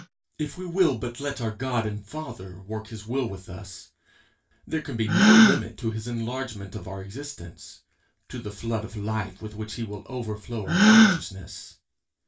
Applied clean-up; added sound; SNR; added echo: none; Gasp; -3 dB; reverberation time 0.2 s.